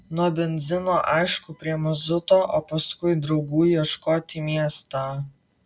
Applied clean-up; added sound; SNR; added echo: none; none; none; none.